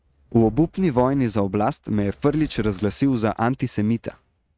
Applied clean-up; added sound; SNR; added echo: neural mask model RNNoise.